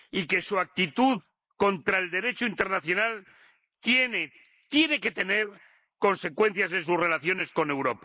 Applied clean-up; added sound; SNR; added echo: neural mask model Resemble Enhance denoiser.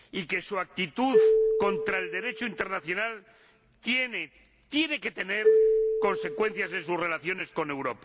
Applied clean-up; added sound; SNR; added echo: none; Marimba, xylophone; -2 dB; none.